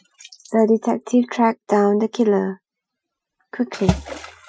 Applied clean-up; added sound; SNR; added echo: classical method Wiener filter.